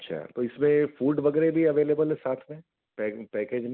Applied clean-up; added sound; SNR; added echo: none; none; none; none.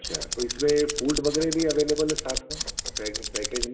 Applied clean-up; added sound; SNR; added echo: none; Tools; 5 dB; reverberation time 0.8 s.